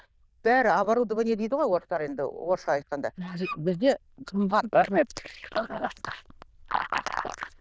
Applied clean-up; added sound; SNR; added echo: neural diffusion model UNIVERSE++.